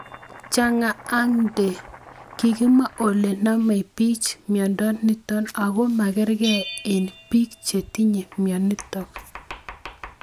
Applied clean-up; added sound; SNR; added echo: none; Bell + Domestic sounds, home sounds; 17 dB; none.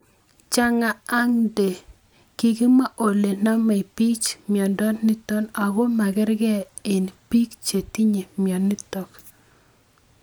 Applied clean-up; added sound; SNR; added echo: none; none; none; none.